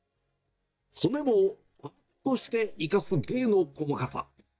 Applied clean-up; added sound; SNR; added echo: neural mask model DeepFilterNet 3.